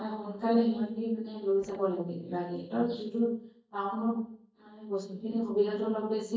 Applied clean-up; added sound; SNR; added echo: neural mask model DeepFilterNet 3.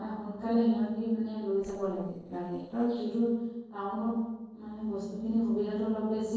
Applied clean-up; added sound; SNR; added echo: neural separator model SepFormer DNS4.